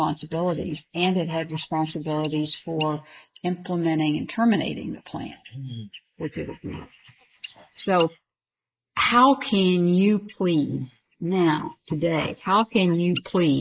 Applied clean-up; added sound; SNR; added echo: neural mask model Resemble Enhance denoiser.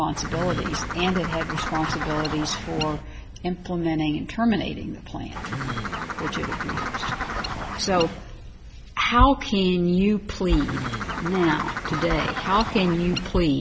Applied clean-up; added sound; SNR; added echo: none; Bird; 6 dB; none.